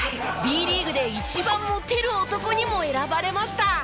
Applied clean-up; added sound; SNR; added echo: none; Bowed string instrument + Drill; 11 dB; none.